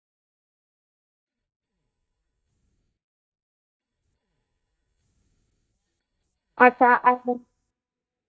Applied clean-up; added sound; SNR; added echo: neural mask model DeepFilterNet 3.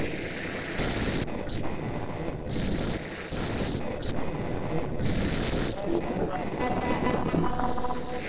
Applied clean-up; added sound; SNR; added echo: neural separator model SepFormer DNS4.